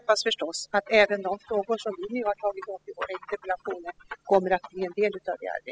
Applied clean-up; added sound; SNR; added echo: classical method spectral subtraction.